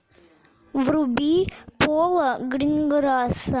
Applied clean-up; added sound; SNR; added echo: none; none; none; none.